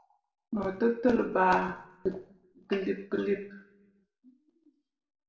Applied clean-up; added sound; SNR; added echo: none; none; none; reverberation time 0.6 s.